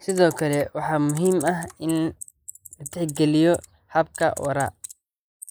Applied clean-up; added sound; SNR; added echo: neural mask model Resemble Enhance denoiser.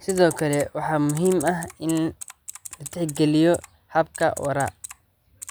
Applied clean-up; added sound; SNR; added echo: none; Typing; 17 dB; none.